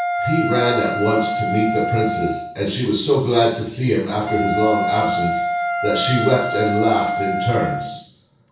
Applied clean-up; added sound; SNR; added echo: none; Wind instrument, woodwind instrument; 3 dB; reverberation time 0.6 s.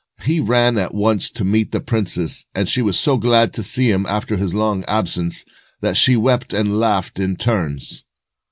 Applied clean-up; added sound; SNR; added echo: none; none; none; none.